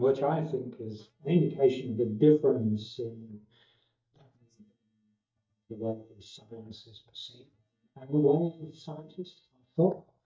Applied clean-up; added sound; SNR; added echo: neural mask model DeepFilterNet 3.